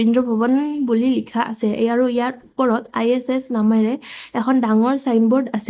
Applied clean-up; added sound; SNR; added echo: none; none; none; none.